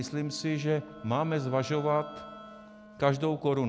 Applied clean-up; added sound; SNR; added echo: none; Wind instrument, woodwind instrument + Bowed string instrument; 18 dB; none.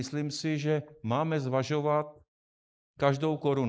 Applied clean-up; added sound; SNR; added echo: neural mask model Resemble Enhance denoiser.